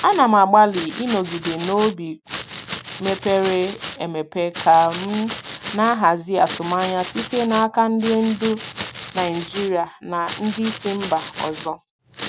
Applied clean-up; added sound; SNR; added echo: none; Domestic sounds, home sounds; 5 dB; none.